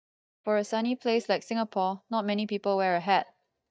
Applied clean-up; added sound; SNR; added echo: neural mask model DeepFilterNet 3.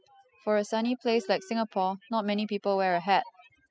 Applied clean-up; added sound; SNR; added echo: classical method spectral subtraction.